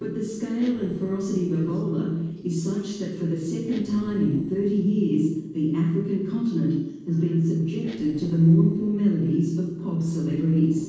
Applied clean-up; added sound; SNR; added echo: neural separator model SepFormer DNS4.